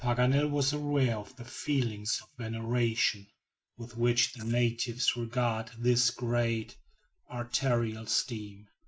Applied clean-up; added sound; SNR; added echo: neural mask model Resemble Enhance denoiser.